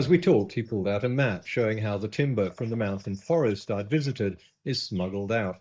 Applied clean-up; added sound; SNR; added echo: neural mask model DeepFilterNet 3.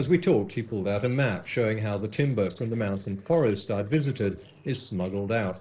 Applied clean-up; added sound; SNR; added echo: neural separator model SepFormer DNS4.